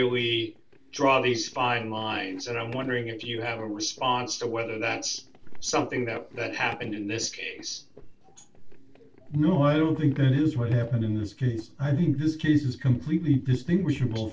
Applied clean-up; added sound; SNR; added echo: neural separator model SepFormer DNS4.